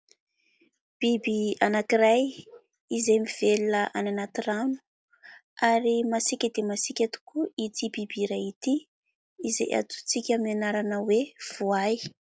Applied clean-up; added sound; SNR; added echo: none; none; none; none.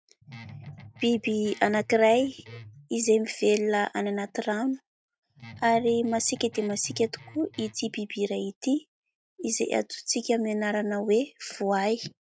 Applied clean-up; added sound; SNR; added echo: neural mask model RNNoise.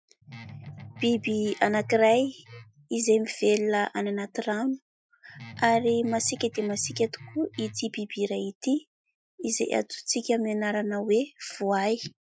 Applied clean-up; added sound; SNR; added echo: classical method Wiener filter.